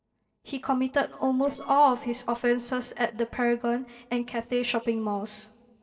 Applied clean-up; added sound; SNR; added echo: neural separator model SepFormer DNS4.